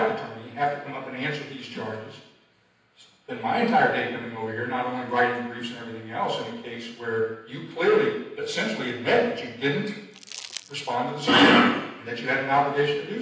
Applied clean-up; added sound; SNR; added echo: none; Crumpling, crinkling; 15 dB; reverberation time 0.9 s.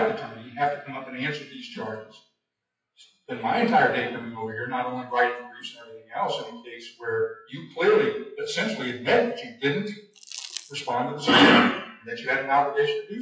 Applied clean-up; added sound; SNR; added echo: classical method WPE with log-MMSE.